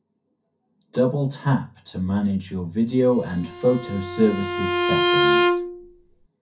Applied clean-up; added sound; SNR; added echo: none; Bowed string instrument; -1 dB; reverberation time 0.3 s.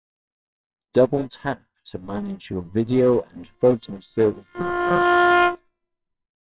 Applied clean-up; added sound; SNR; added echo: neural separator model SepFormer WHAMR!.